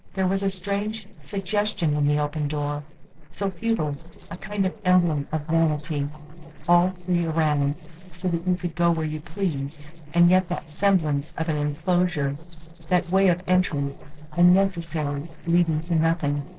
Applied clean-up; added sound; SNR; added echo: neural separator model SepFormer DNS4.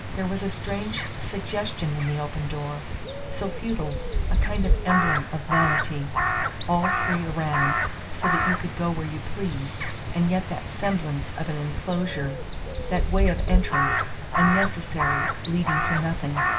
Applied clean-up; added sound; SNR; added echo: none; Crow; -2 dB; reverberation time 0.2 s.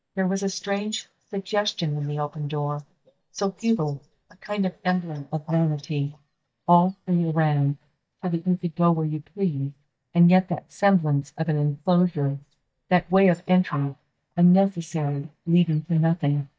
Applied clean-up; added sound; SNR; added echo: neural mask model DeepFilterNet 3.